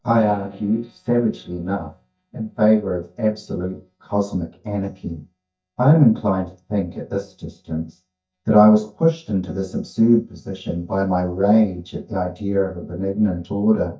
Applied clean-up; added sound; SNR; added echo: neural mask model DeepFilterNet 3.